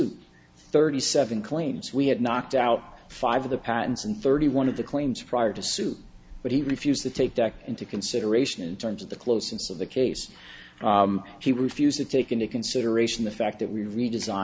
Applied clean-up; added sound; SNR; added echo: none; none; none; none.